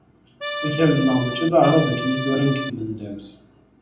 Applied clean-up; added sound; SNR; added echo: none; Accordion; 6 dB; reverberation time 0.6 s.